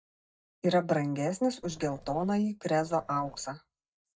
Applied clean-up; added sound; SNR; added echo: neural mask model DeepFilterNet 3.